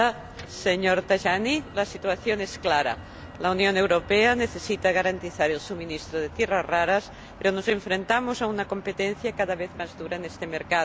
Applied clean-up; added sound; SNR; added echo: none; Motor vehicle (road); 17 dB; none.